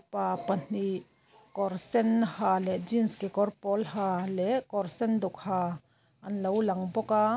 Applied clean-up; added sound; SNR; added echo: none; none; none; none.